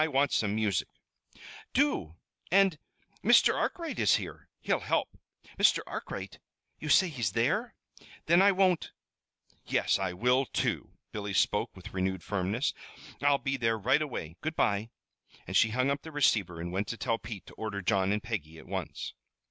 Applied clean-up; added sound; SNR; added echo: none; none; none; none.